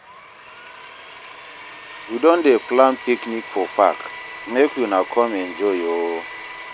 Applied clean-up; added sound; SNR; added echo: none; Domestic sounds, home sounds; 15 dB; none.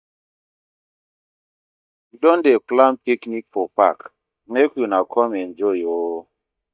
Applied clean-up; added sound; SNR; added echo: neural mask model DeepFilterNet 3.